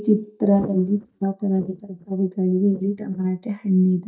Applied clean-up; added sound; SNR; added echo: neural mask model DeepFilterNet 3.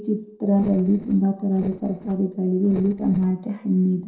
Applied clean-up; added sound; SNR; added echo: neural separator model SepFormer DNS4.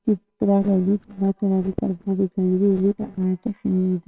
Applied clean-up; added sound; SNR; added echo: neural separator model SepFormer WHAMR!.